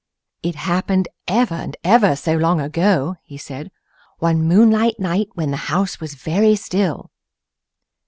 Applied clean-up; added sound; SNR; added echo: none; none; none; none.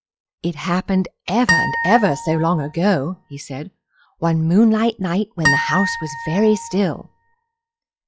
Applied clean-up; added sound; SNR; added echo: classical method log-MMSE.